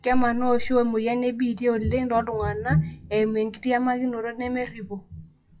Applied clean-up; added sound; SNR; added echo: classical method WPE with log-MMSE.